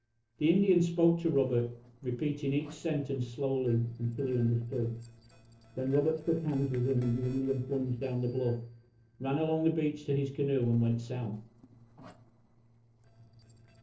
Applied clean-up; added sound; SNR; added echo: neural separator model SepFormer DNS4.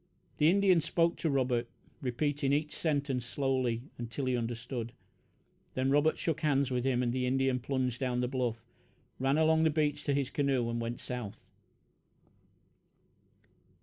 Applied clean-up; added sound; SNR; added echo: none; none; none; none.